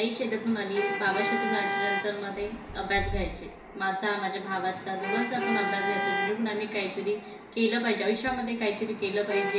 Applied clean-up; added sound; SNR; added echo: none; Traffic noise, roadway noise / Vehicle horn, car horn, honking; 4 dB; reverberation time 0.7 s.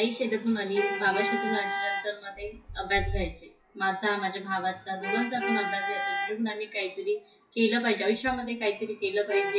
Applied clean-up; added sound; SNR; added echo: classical method WPE with log-MMSE.